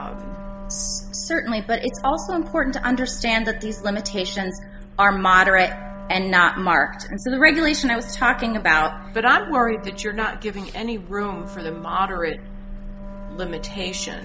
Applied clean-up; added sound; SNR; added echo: none; Wind instrument, woodwind instrument; 16 dB; none.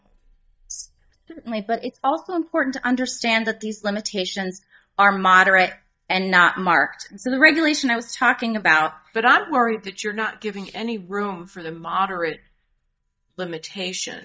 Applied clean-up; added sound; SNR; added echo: neural mask model DeepFilterNet 3.